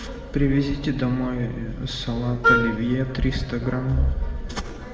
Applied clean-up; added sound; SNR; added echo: none; Wind instrument, woodwind instrument; -2 dB; reverberation time 1.5 s.